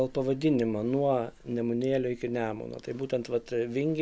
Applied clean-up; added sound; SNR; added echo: none; none; none; none.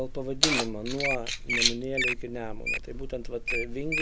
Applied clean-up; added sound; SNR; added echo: none; Wild animals + Keys jangling; -4 dB; none.